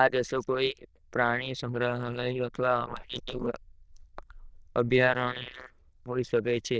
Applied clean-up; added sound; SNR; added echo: neural diffusion model UNIVERSE++.